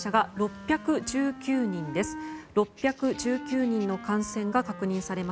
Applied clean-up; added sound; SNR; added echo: none; Wind instrument, woodwind instrument; 13 dB; none.